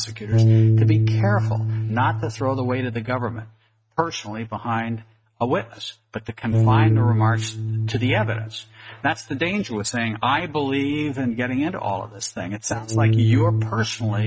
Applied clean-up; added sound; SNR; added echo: neural mask model RNNoise.